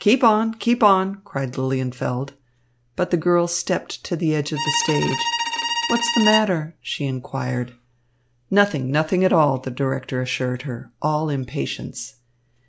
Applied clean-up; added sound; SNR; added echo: none; Bowed string instrument; 3 dB; none.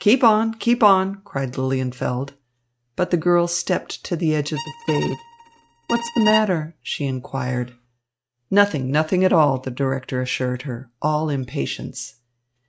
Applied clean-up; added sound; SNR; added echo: neural mask model RNNoise.